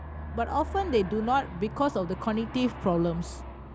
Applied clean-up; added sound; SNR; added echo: none; Aircraft; 10 dB; none.